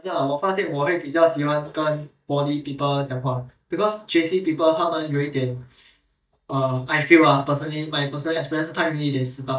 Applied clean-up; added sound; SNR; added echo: neural mask model DeepFilterNet 3.